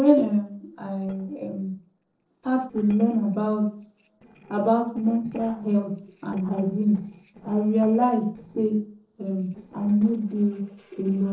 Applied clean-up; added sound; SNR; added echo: neural separator model SepFormer DNS4.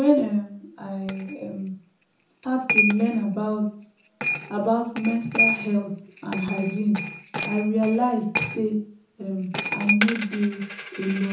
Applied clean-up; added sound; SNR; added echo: none; Coin (dropping); 5 dB; reverberation time 0.6 s.